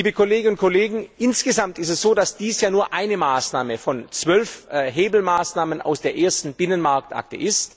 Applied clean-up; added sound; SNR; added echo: none; none; none; none.